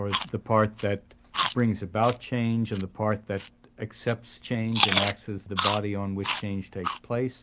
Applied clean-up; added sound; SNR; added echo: none; Chewing, mastication; 1 dB; none.